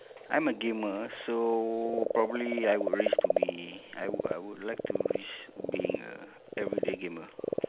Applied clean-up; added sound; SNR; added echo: none; Frog; 1 dB; none.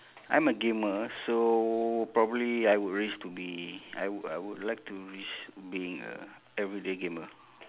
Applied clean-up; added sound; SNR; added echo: none; none; none; none.